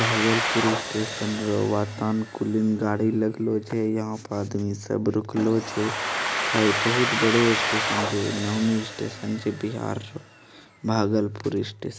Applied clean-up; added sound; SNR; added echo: none; Domestic sounds, home sounds; 5 dB; none.